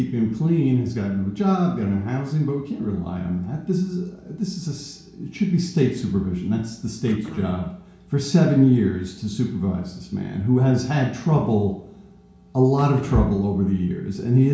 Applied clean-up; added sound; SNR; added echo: none; Cough; 19 dB; reverberation time 0.6 s.